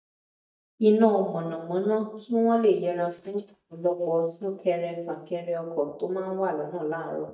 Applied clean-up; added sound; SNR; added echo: neural mask model DeepFilterNet 3.